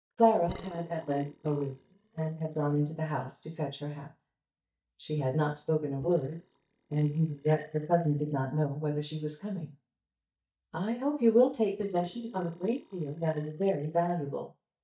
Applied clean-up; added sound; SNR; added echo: neural mask model DeepFilterNet 3.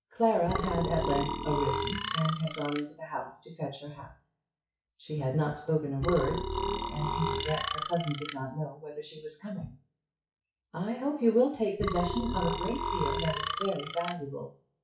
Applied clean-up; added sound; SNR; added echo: classical method WPE with log-MMSE.